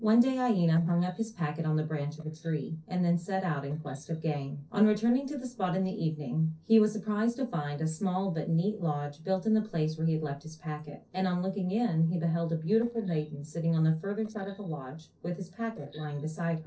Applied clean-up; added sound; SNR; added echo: neural separator model SepFormer DNS4.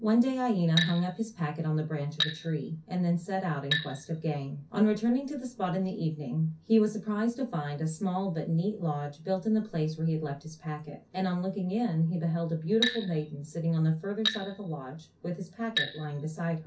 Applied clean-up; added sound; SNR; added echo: none; Glass; 7 dB; reverberation time 0.3 s.